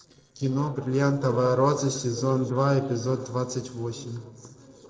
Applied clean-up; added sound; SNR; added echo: neural separator model SepFormer DNS4.